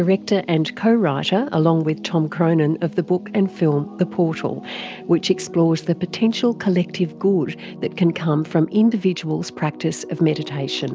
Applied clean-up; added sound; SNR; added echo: none; none; none; none.